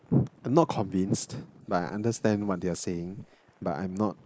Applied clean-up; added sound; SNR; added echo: neural mask model Resemble Enhance denoiser.